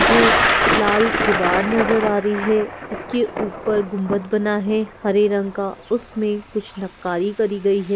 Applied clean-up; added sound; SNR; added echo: none; Thunder; 2 dB; none.